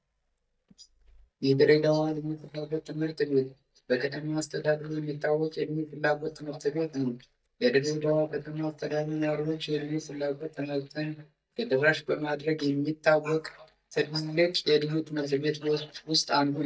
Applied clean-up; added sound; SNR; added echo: neural mask model DeepFilterNet 3.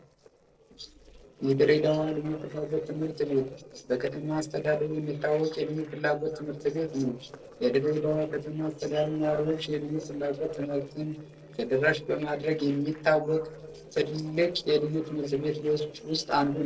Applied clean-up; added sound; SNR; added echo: neural separator model SepFormer DNS4.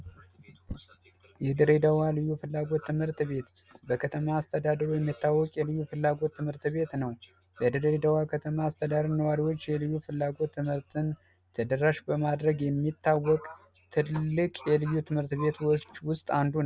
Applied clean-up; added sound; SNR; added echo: none; none; none; none.